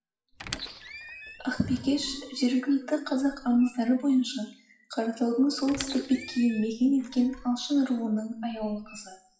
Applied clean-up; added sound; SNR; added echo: classical method WPE with log-MMSE.